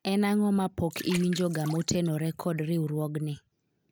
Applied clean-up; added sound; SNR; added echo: none; Water; 19 dB; none.